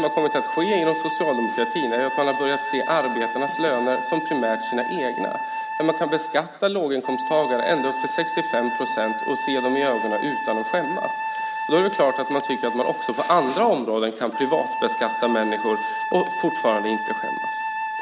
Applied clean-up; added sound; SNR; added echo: none; Wind instrument, woodwind instrument; 4 dB; none.